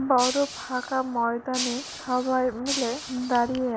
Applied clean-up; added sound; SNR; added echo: none; Shatter; 9 dB; none.